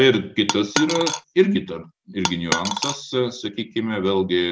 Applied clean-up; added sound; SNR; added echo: none; Coin (dropping); 3 dB; none.